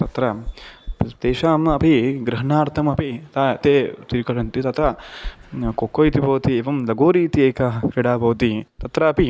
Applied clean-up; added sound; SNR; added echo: none; Knock; 17 dB; none.